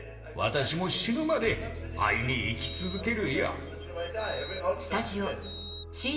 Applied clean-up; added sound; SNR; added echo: none; Bird vocalization, bird call, bird song; 14 dB; reverberation time 1.3 s.